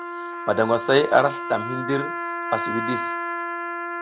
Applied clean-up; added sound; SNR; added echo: none; Trumpet; 5 dB; none.